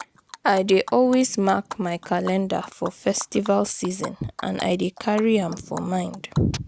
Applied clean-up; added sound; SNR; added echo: none; Animal; 18 dB; none.